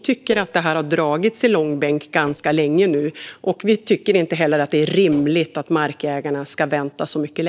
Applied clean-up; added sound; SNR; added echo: neural separator model SepFormer DNS4.